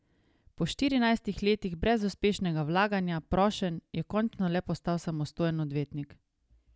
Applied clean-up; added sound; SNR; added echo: none; none; none; none.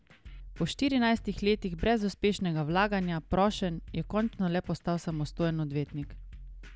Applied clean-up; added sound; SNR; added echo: none; Drum kit; 17 dB; none.